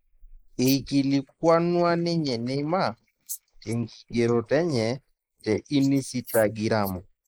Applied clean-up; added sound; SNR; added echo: neural mask model Resemble Enhance denoiser.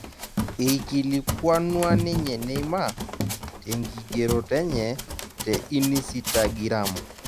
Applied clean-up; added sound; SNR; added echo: none; Run; 5 dB; none.